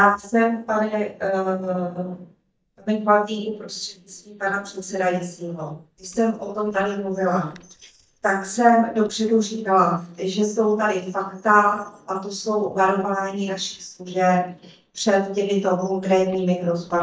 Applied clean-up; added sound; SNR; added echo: neural mask model DeepFilterNet 3.